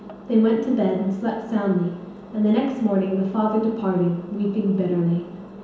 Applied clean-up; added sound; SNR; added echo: none; Engine; 17 dB; reverberation time 1.0 s.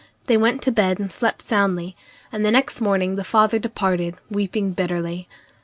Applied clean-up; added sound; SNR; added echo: none; none; none; none.